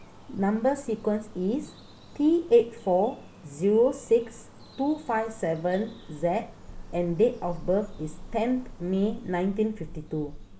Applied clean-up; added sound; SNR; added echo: none; Bird vocalization, bird call, bird song; 16 dB; none.